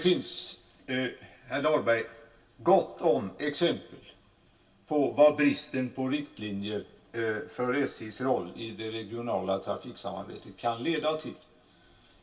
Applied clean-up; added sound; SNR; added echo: none; none; none; reverberation time 0.2 s.